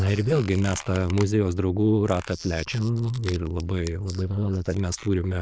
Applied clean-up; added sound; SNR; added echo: neural diffusion model UNIVERSE++.